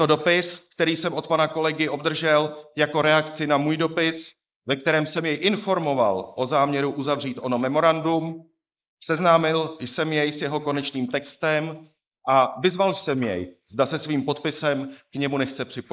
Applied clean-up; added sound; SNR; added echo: neural mask model Resemble Enhance denoiser.